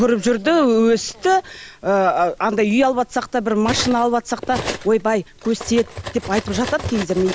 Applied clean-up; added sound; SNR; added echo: none; Cutlery, silverware; 14 dB; none.